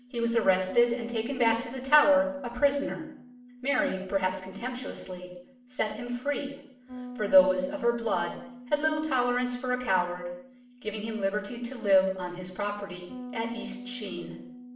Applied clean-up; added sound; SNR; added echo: none; Bass guitar; 16 dB; reverberation time 0.6 s.